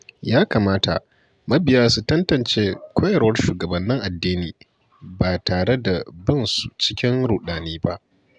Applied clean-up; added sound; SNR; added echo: none; none; none; none.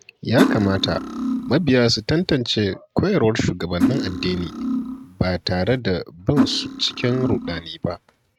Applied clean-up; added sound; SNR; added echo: neural mask model RNNoise.